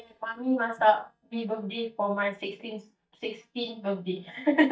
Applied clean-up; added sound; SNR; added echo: neural mask model DeepFilterNet 3.